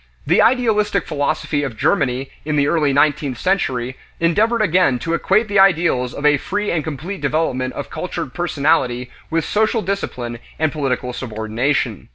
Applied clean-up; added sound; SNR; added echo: none; none; none; none.